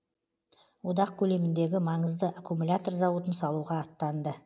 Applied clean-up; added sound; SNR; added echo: none; none; none; none.